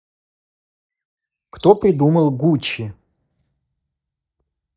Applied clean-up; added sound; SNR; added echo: neural mask model DeepFilterNet 3.